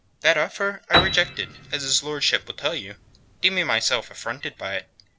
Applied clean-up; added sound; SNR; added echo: none; Piano; 6 dB; none.